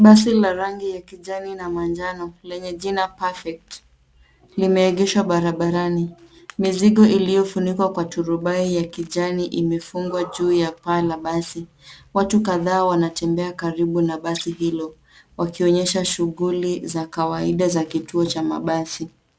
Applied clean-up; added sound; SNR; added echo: none; none; none; none.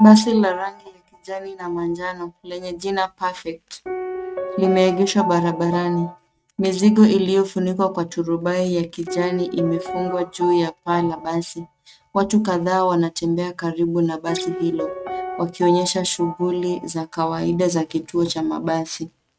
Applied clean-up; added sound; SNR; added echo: neural mask model RNNoise.